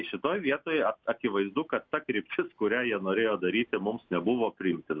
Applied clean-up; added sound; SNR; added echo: none; none; none; none.